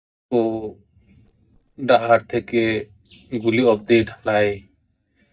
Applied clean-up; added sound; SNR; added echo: neural mask model DeepFilterNet 3.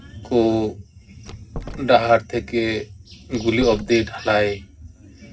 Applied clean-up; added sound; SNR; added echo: none; Door; 15 dB; reverberation time 0.4 s.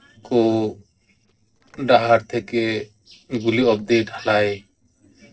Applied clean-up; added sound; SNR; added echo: neural separator model SepFormer DNS4.